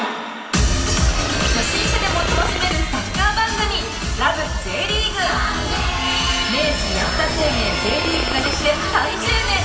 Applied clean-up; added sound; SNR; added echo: none; Zipper (clothing); 12 dB; reverberation time 2.2 s.